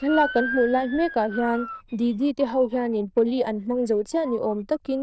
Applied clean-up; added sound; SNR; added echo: neural diffusion model UNIVERSE++.